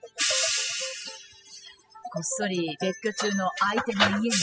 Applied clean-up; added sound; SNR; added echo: classical method spectral subtraction.